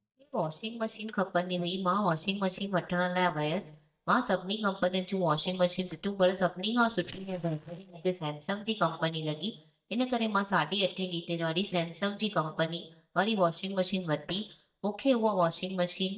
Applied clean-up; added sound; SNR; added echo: neural mask model DeepFilterNet 3.